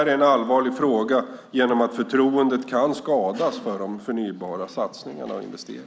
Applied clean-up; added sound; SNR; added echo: none; none; none; none.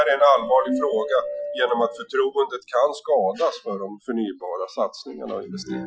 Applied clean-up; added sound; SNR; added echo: classical method Wiener filter.